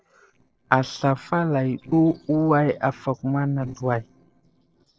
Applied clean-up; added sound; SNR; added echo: neural separator model SepFormer DNS4.